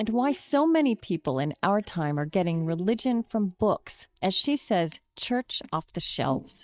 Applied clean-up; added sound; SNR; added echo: neural mask model DeepFilterNet 3.